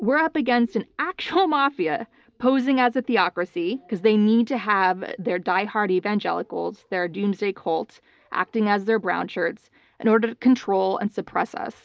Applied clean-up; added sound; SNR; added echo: none; none; none; none.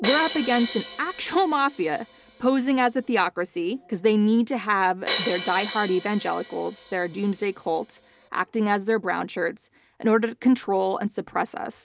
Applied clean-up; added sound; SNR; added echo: none; Crash cymbal; 1 dB; none.